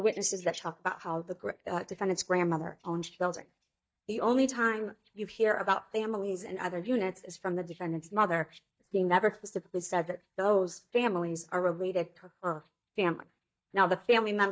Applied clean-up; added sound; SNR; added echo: neural mask model DeepFilterNet 3.